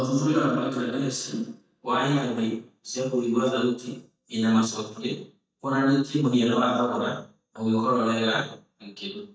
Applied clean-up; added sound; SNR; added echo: neural mask model DeepFilterNet 3.